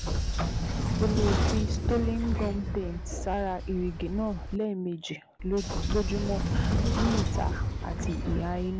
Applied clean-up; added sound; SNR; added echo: none; Sliding door / Train; -3 dB; none.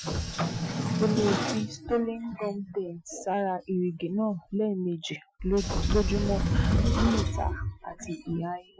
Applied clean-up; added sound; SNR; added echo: classical method Wiener filter.